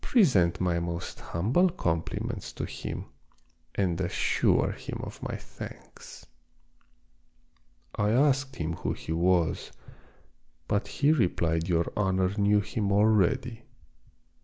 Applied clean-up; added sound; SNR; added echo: none; none; none; none.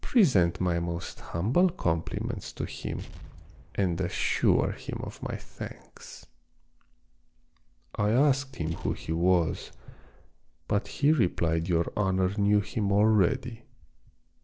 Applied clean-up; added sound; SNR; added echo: neural separator model SepFormer DNS4.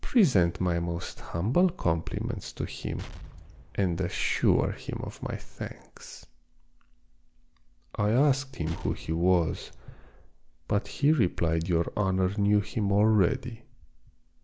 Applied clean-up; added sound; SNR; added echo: none; Explosion; 18 dB; none.